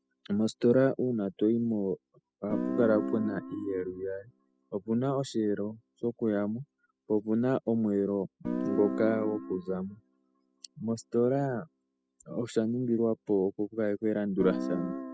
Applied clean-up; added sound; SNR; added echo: classical method spectral subtraction.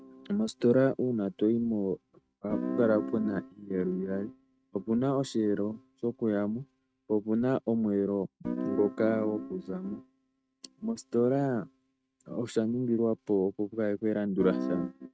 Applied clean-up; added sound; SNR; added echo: neural mask model RNNoise.